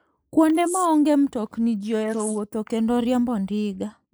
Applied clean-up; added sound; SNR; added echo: neural mask model Resemble Enhance denoiser.